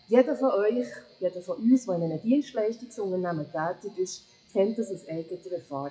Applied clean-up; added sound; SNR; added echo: classical method WPE with log-MMSE.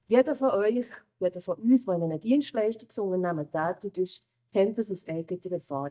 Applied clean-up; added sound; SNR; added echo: neural mask model DeepFilterNet 3.